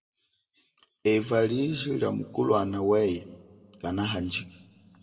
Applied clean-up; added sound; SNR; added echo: none; none; none; reverberation time 0.8 s.